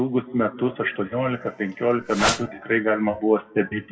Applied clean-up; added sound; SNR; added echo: classical method WPE with log-MMSE.